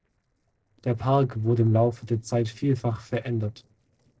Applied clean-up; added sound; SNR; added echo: neural separator model SepFormer DNS4.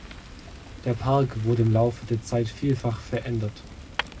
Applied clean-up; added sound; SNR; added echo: none; Fire; 14 dB; reverberation time 0.2 s.